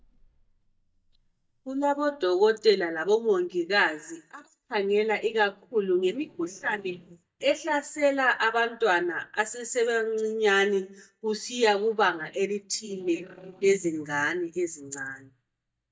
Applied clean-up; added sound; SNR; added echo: neural mask model DeepFilterNet 3.